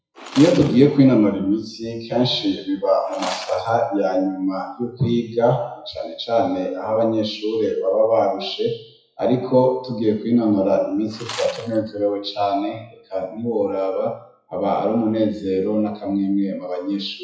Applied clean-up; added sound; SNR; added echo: classical method WPE with log-MMSE.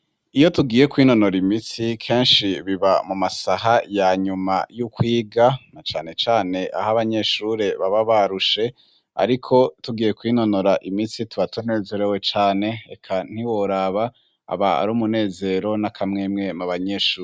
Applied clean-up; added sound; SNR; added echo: none; none; none; none.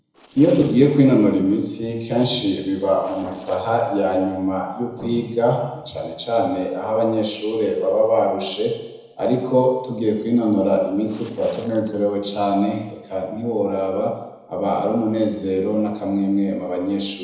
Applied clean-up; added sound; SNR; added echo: neural separator model SepFormer DNS4.